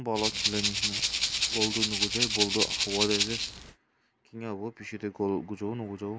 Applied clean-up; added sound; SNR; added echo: none; Rattle (instrument); -4 dB; none.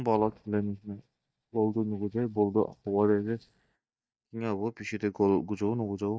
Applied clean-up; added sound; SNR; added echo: neural mask model DeepFilterNet 3.